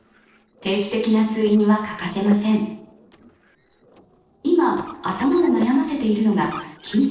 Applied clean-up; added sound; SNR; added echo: neural separator model SepFormer DNS4.